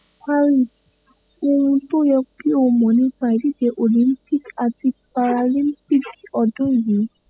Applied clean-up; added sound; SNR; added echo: classical method spectral subtraction.